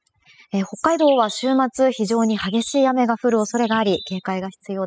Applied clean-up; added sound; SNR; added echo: classical method spectral subtraction.